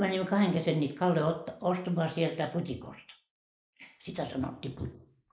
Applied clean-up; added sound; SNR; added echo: neural mask model Resemble Enhance denoiser.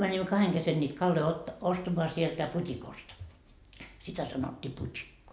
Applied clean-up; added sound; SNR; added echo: none; none; none; none.